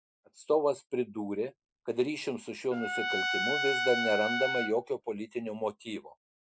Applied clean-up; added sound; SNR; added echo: none; Trumpet; 1 dB; none.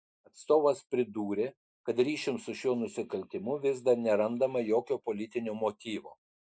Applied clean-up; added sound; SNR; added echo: neural mask model Resemble Enhance denoiser.